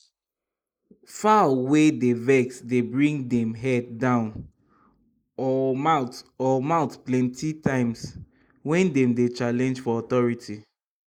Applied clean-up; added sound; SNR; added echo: neural mask model Resemble Enhance denoiser.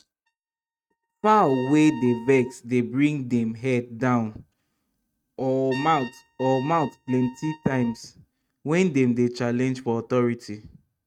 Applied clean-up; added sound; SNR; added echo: neural mask model RNNoise.